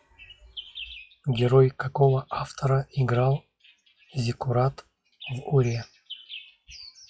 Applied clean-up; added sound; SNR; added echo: classical method log-MMSE.